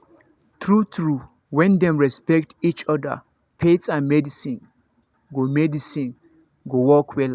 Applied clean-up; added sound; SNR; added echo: none; none; none; none.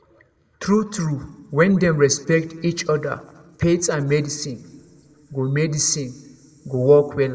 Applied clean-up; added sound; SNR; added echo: none; none; none; reverberation time 0.5 s.